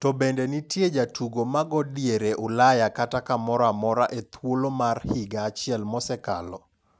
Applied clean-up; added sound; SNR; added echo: none; none; none; none.